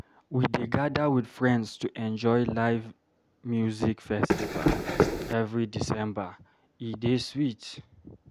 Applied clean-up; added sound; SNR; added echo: none; Run; -3 dB; none.